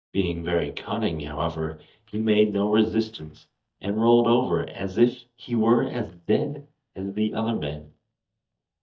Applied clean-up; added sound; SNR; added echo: neural mask model DeepFilterNet 3.